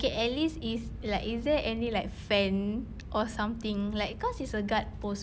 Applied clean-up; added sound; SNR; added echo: none; none; none; none.